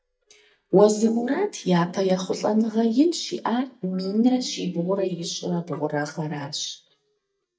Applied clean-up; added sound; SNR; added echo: neural mask model DeepFilterNet 3.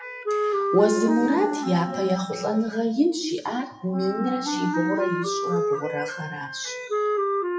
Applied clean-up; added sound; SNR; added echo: classical method WPE with log-MMSE.